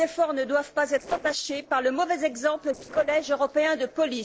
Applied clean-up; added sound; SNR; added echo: neural separator model SepFormer DNS4.